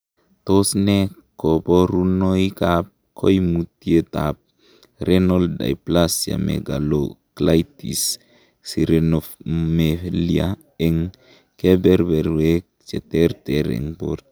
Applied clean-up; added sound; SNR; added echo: none; none; none; none.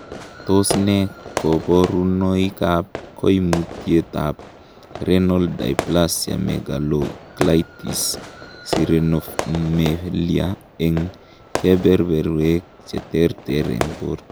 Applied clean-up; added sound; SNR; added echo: none; Fireworks; 11 dB; none.